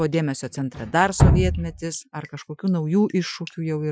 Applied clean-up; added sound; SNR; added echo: classical method Wiener filter.